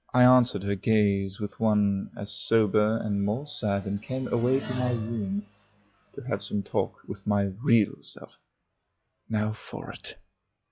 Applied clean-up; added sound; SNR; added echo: classical method log-MMSE.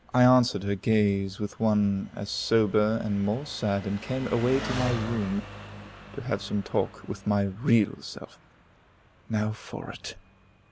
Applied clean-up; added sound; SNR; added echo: none; Engine; 15 dB; none.